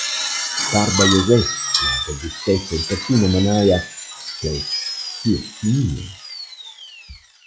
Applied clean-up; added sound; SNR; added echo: classical method log-MMSE.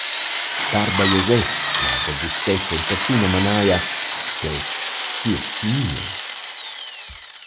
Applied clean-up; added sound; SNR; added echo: none; Drill; -2 dB; none.